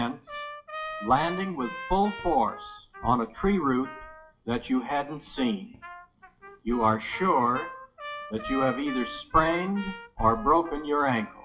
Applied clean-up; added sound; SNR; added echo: classical method WPE with log-MMSE.